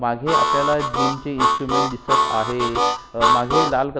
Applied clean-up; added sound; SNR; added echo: none; Harmonica; -4 dB; none.